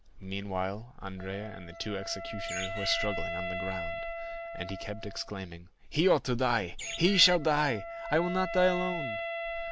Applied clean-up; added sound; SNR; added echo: none; Wind instrument, woodwind instrument + Bird; 7 dB; none.